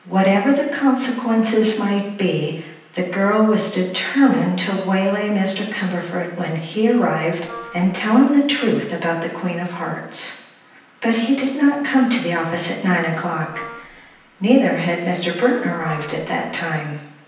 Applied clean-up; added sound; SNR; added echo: none; Wind instrument, woodwind instrument; 18 dB; reverberation time 0.9 s.